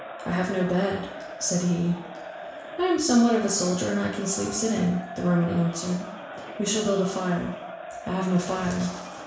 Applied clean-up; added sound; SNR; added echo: none; Crowd; 13 dB; reverberation time 0.7 s.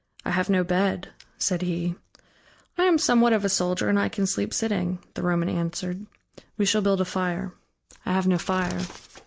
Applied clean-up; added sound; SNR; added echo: none; none; none; none.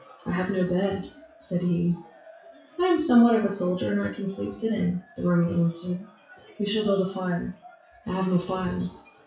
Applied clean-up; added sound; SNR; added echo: classical method WPE with log-MMSE.